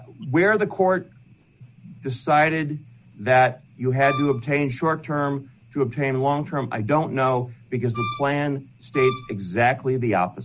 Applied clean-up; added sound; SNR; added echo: none; Wind instrument, woodwind instrument; 10 dB; none.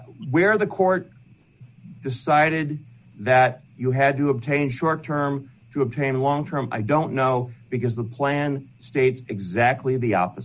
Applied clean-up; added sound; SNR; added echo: none; none; none; none.